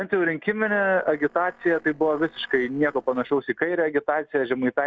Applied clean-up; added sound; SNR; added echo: neural separator model SepFormer DNS4.